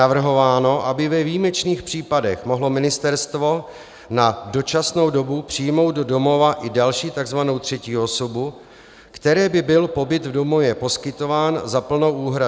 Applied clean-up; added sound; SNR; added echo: none; none; none; none.